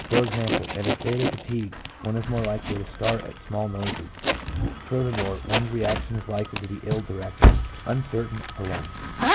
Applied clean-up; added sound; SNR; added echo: none; Engine starting + Zipper (clothing); -2 dB; none.